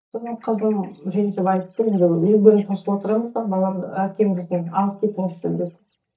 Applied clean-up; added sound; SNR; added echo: neural mask model DeepFilterNet 3.